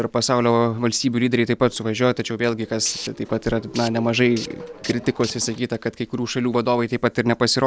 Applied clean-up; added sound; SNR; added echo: none; Tools; 15 dB; none.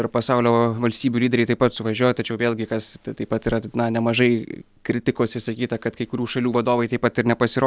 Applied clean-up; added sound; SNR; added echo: none; none; none; none.